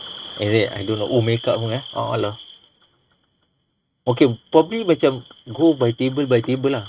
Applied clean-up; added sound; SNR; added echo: neural mask model RNNoise.